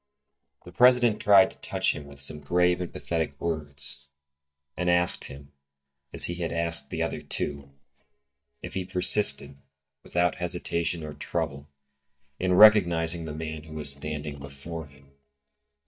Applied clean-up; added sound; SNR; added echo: neural mask model DeepFilterNet 3.